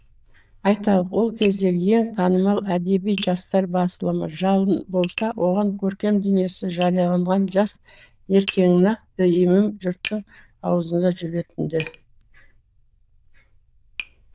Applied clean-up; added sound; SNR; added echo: neural diffusion model UNIVERSE++.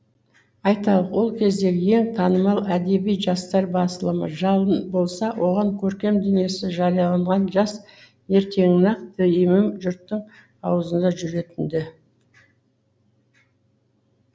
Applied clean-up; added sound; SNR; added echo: none; none; none; none.